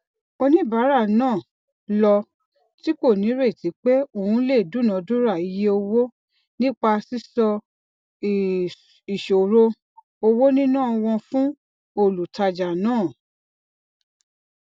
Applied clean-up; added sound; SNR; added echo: none; none; none; none.